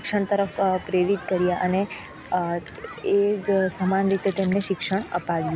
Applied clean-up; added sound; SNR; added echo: none; Human group actions; 16 dB; none.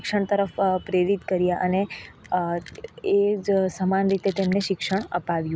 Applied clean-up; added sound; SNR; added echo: none; none; none; none.